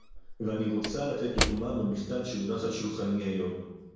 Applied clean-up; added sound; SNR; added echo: none; Slam / Wood; 6 dB; reverberation time 1.0 s.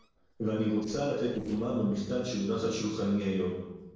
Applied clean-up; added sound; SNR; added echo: neural separator model SepFormer DNS4.